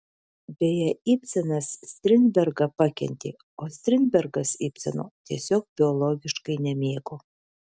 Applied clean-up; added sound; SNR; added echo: none; none; none; none.